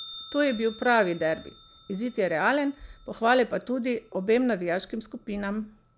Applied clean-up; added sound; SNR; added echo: none; Bell; 19 dB; none.